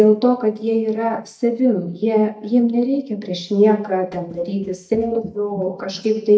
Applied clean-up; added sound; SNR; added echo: neural mask model DeepFilterNet 3.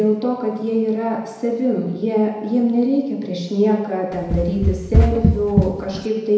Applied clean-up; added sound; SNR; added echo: none; Run; -2 dB; reverberation time 0.9 s.